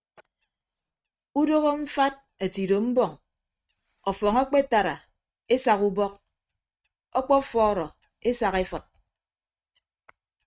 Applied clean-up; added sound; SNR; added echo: neural mask model RNNoise.